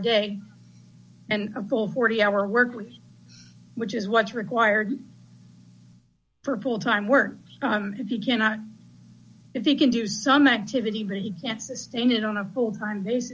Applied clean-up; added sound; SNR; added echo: none; none; none; none.